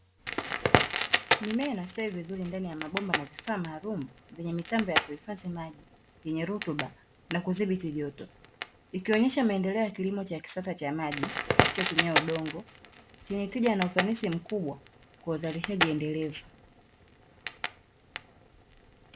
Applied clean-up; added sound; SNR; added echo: none; Crackle; 2 dB; none.